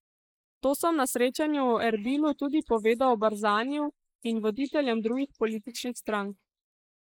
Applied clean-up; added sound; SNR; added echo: neural mask model Resemble Enhance denoiser.